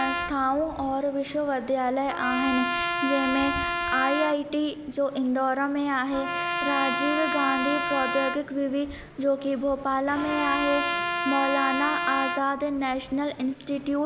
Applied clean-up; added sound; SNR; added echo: none; Trumpet; 4 dB; none.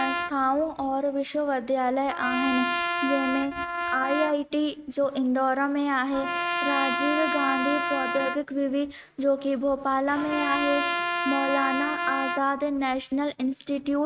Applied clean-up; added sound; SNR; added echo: neural mask model RNNoise.